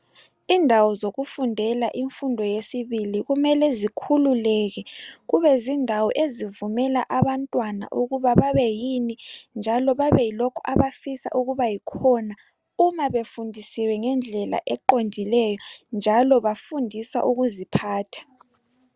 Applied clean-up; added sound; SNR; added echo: none; none; none; none.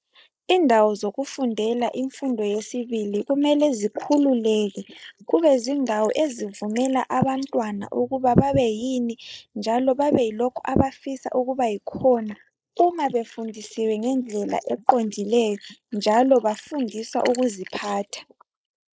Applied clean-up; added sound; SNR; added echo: neural mask model Resemble Enhance denoiser.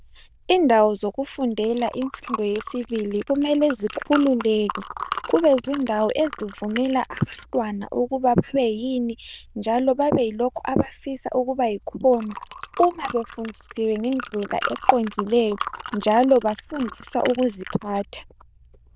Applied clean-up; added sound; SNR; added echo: neural diffusion model UNIVERSE++.